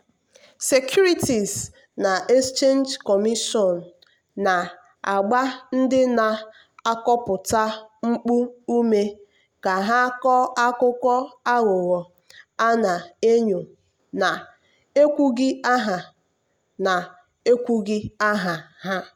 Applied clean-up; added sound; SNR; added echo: none; none; none; none.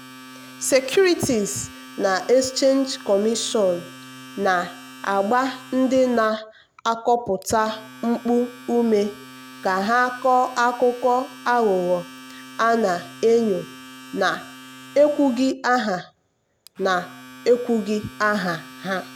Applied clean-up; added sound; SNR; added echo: none; Domestic sounds, home sounds; 19 dB; none.